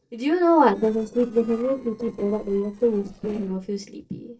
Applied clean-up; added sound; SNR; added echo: neural separator model SepFormer DNS4.